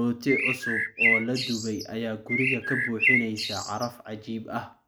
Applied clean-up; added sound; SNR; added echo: none; Bird; -3 dB; none.